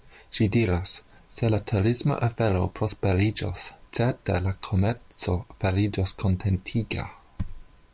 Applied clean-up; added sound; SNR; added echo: none; none; none; none.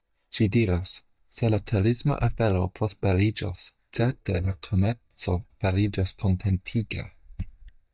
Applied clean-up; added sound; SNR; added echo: neural mask model DeepFilterNet 3.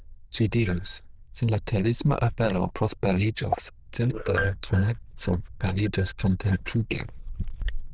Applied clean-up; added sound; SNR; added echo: neural diffusion model UNIVERSE++.